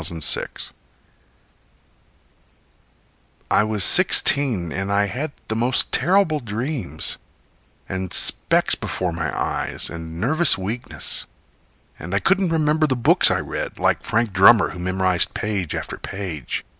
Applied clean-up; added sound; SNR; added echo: none; none; none; none.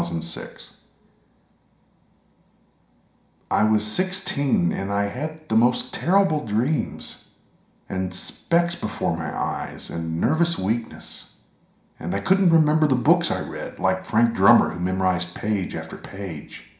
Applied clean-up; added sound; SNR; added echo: none; none; none; reverberation time 0.5 s.